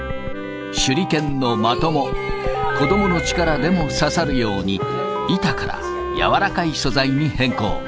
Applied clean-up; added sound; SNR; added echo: none; Wind instrument, woodwind instrument; 8 dB; none.